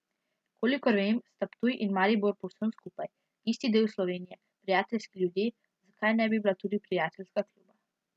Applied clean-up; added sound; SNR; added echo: none; none; none; none.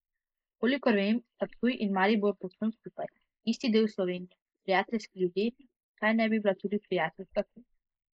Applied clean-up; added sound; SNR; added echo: neural mask model Resemble Enhance denoiser.